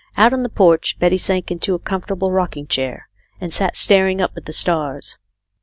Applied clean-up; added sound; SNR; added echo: none; none; none; none.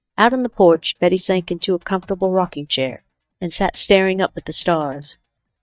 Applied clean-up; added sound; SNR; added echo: neural mask model DeepFilterNet 3.